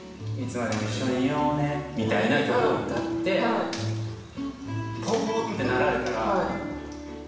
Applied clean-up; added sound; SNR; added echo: none; none; none; reverberation time 1.1 s.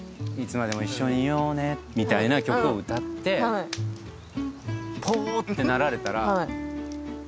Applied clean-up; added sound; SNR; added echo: none; none; none; none.